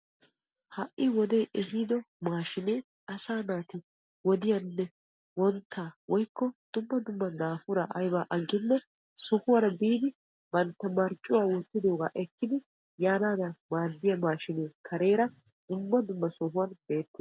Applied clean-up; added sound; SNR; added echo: none; none; none; none.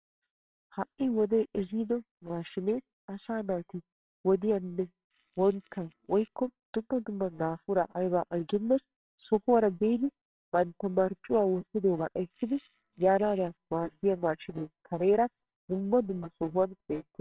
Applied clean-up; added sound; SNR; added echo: neural separator model SepFormer WHAMR!.